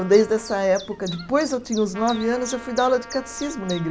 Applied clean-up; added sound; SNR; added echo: none; Trumpet + Chirp, tweet; 16 dB; none.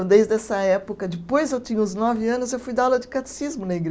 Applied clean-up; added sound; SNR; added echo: none; none; none; none.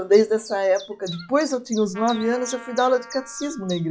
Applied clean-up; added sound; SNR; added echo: classical method log-MMSE.